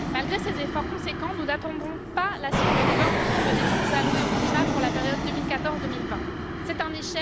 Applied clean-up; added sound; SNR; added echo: none; Fixed-wing aircraft, airplane; -5 dB; none.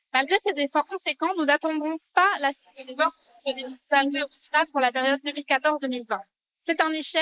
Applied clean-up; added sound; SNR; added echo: neural mask model Resemble Enhance denoiser.